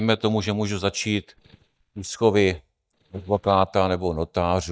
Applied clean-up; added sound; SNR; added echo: neural mask model DeepFilterNet 3.